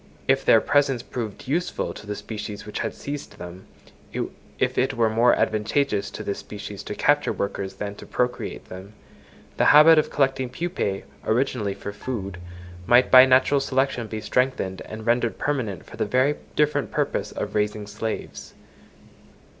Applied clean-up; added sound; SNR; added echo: none; Marimba, xylophone; 18 dB; none.